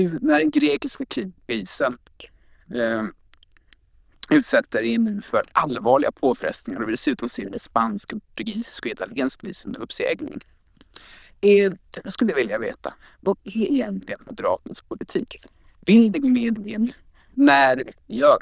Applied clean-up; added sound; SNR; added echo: neural diffusion model UNIVERSE++.